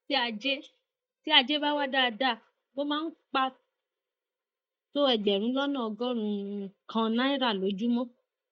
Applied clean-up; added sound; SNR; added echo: neural mask model DeepFilterNet 3.